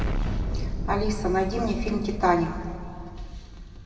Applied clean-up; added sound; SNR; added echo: none; Explosion; 2 dB; reverberation time 1.8 s.